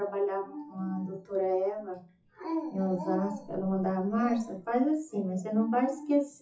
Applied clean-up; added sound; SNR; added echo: classical method WPE with log-MMSE.